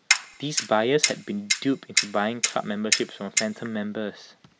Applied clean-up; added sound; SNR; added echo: none; Clock; 0 dB; none.